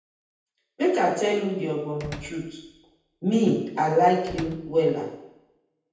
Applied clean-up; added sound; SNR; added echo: none; Slam; 19 dB; reverberation time 0.9 s.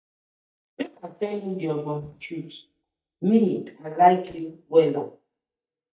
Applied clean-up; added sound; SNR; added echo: neural mask model DeepFilterNet 3.